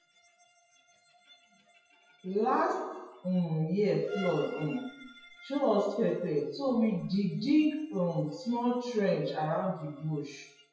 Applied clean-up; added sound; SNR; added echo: classical method WPE with log-MMSE.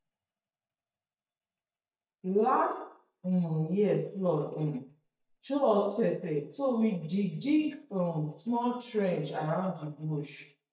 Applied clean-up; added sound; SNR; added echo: neural mask model DeepFilterNet 3.